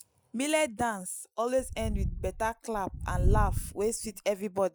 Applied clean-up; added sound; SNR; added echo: classical method Wiener filter.